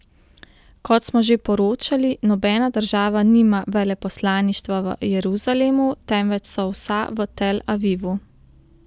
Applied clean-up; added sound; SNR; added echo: none; none; none; none.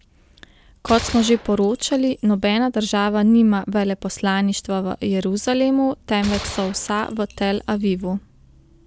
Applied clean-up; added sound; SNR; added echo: none; Gunshot, gunfire; 15 dB; none.